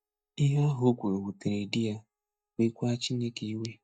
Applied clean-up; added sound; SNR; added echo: neural mask model DeepFilterNet 3.